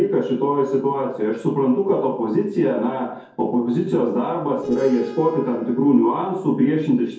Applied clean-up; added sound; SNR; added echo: neural separator model SepFormer DNS4.